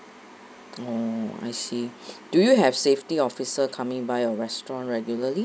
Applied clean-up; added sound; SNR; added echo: none; none; none; none.